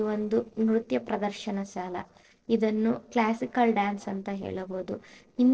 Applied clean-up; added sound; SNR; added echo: neural separator model SepFormer DNS4.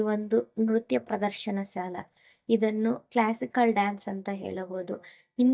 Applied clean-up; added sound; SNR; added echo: neural mask model DeepFilterNet 3.